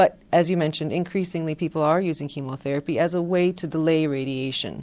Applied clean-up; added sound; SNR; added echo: none; none; none; none.